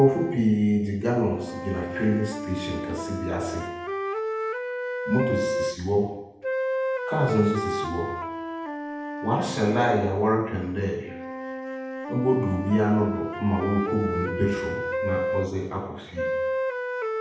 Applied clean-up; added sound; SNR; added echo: none; Wind instrument, woodwind instrument; 4 dB; reverberation time 0.8 s.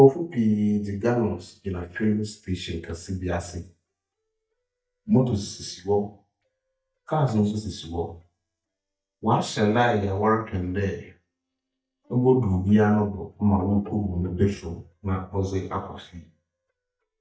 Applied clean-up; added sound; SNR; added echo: neural mask model DeepFilterNet 3.